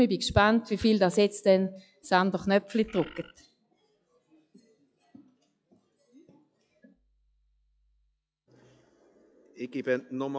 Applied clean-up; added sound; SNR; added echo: classical method log-MMSE.